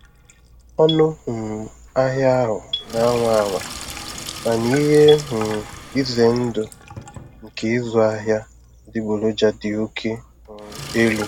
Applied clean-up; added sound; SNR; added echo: none; Marimba, xylophone + Sink (filling or washing); 14 dB; none.